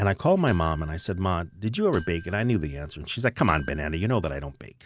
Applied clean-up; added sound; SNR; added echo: none; Marimba, xylophone; 11 dB; none.